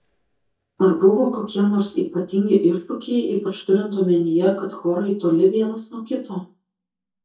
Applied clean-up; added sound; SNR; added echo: neural mask model DeepFilterNet 3.